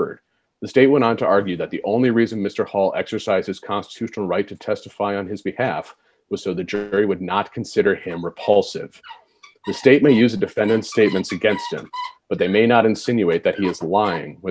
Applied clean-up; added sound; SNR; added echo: none; none; none; none.